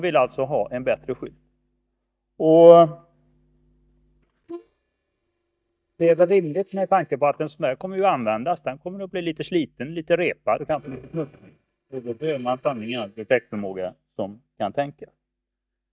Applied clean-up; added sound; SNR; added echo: neural mask model DeepFilterNet 3.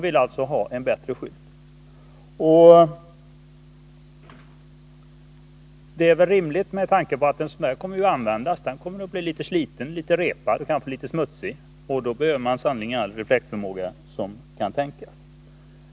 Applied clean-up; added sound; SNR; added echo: none; none; none; none.